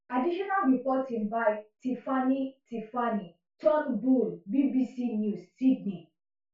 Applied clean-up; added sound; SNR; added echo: none; none; none; reverberation time 0.3 s.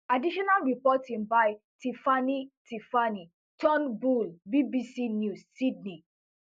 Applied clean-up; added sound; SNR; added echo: none; none; none; none.